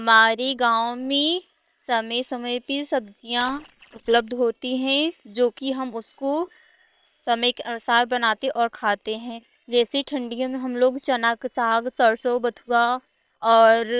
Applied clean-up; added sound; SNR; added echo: neural separator model SepFormer WHAM!.